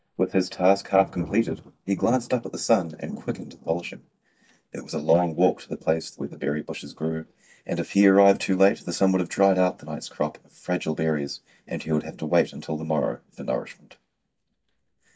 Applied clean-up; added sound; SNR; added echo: neural mask model DeepFilterNet 3.